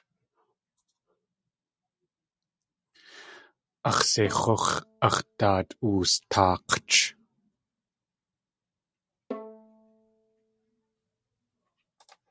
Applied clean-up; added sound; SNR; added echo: none; Bowed string instrument; 16 dB; none.